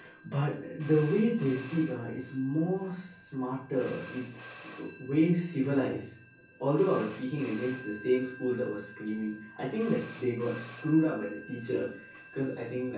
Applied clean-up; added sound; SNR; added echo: none; Telephone; 12 dB; reverberation time 0.6 s.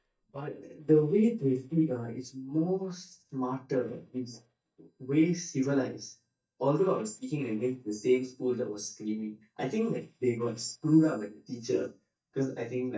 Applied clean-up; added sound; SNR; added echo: neural mask model DeepFilterNet 3.